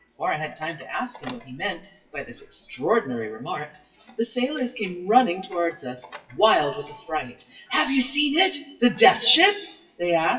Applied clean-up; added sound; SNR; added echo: classical method WPE with log-MMSE.